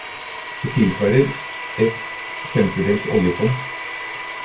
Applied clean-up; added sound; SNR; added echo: none; Domestic sounds, home sounds; 8 dB; reverberation time 0.2 s.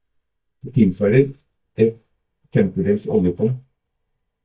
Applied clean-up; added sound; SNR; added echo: neural mask model DeepFilterNet 3.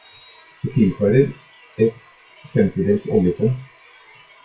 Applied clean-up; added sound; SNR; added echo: classical method WPE with log-MMSE.